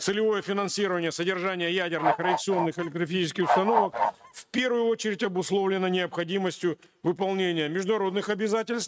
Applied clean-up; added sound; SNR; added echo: neural mask model RNNoise.